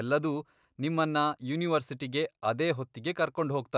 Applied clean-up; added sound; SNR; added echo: none; none; none; none.